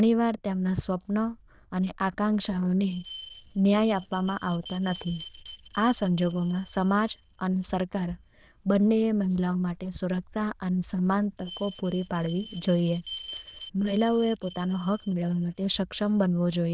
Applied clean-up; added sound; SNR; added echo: neural diffusion model UNIVERSE++.